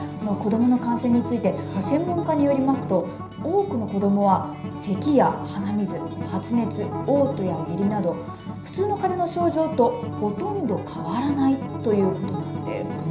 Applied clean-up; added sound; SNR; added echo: none; Acoustic guitar; 7 dB; reverberation time 0.5 s.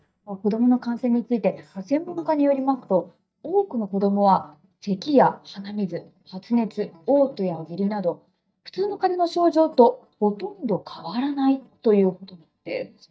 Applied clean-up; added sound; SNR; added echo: neural mask model DeepFilterNet 3.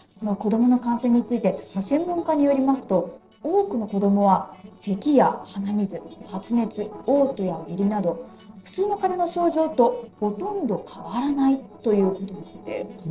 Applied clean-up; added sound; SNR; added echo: neural separator model SepFormer DNS4.